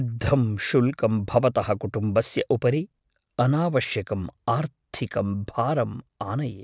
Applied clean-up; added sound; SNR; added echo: none; none; none; none.